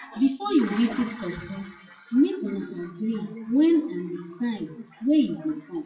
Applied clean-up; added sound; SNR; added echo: classical method WPE with log-MMSE.